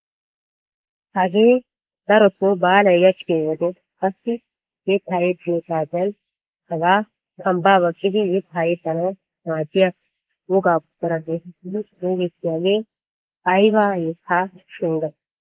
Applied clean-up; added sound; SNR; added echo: neural mask model Resemble Enhance denoiser.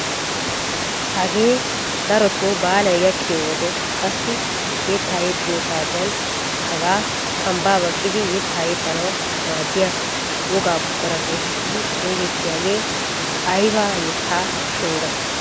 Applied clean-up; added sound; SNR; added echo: none; Water; 0 dB; none.